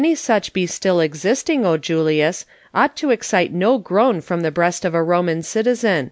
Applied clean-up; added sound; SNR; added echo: none; none; none; none.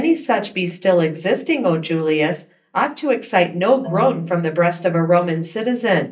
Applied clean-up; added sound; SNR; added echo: neural mask model DeepFilterNet 3.